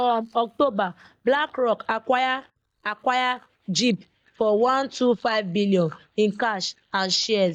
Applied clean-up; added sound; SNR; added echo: neural mask model DeepFilterNet 3.